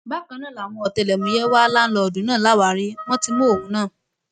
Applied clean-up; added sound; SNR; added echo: neural mask model RNNoise.